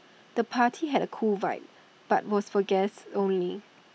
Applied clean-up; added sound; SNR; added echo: none; none; none; none.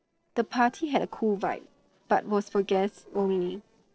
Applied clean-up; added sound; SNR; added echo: neural separator model SepFormer DNS4.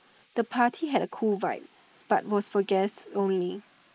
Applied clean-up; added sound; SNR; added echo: neural mask model Resemble Enhance denoiser.